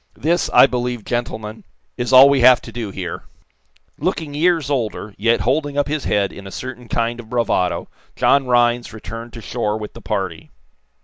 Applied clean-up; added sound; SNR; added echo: none; none; none; none.